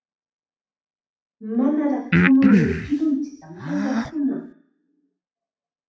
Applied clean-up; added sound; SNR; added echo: none; Breathing; -1 dB; reverberation time 0.6 s.